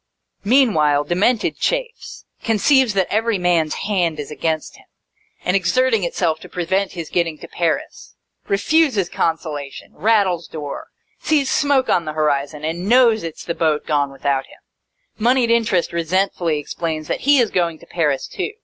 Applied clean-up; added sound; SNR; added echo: none; none; none; none.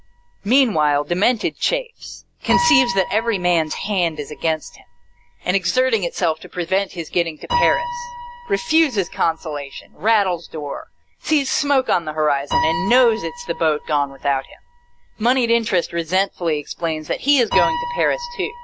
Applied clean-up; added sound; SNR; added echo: none; Piano; 9 dB; none.